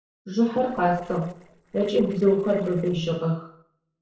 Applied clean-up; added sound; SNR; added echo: neural separator model SepFormer DNS4.